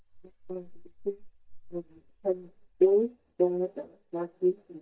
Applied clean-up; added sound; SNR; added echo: neural mask model DeepFilterNet 3.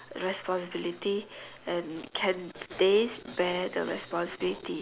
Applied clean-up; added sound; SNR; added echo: none; none; none; none.